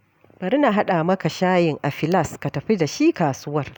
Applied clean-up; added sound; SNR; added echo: none; none; none; none.